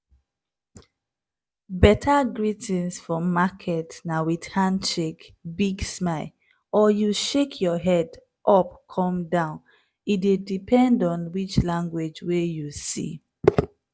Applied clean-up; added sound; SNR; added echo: none; none; none; none.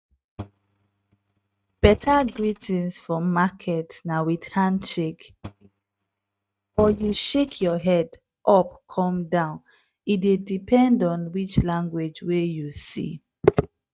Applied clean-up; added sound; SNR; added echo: neural mask model RNNoise.